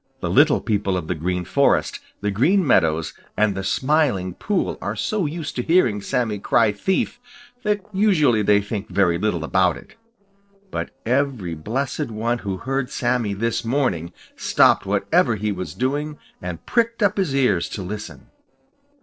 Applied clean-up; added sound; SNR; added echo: neural separator model SepFormer DNS4.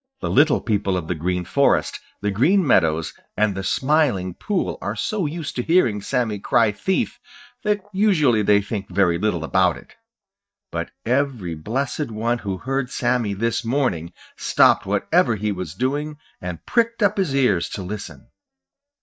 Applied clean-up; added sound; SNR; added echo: neural mask model DeepFilterNet 3.